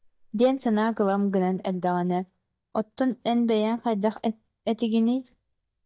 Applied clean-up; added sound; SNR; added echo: neural mask model DeepFilterNet 3.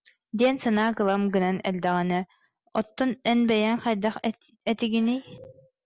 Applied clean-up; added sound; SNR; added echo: none; none; none; none.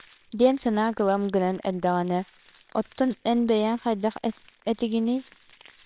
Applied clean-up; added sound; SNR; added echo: neural separator model SepFormer WHAMR!.